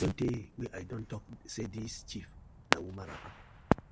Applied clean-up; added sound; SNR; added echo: none; Fireworks; 5 dB; none.